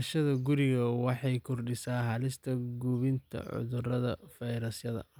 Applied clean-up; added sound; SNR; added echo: none; none; none; none.